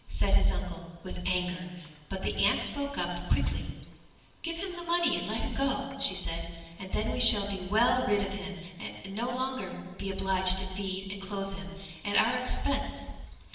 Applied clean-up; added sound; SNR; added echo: none; none; none; reverberation time 1.2 s.